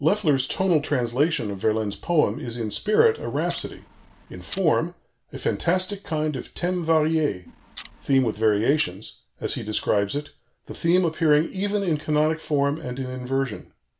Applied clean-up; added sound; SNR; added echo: none; Clock; 17 dB; none.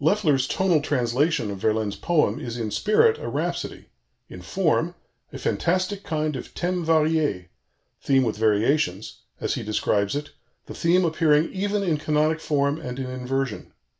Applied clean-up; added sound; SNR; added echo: none; none; none; none.